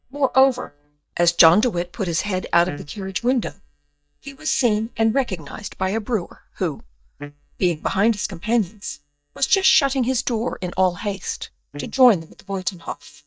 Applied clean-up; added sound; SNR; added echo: neural mask model DeepFilterNet 3.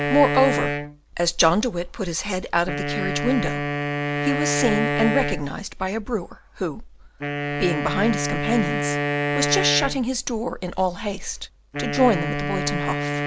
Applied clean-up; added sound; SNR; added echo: none; Wind instrument, woodwind instrument; 2 dB; none.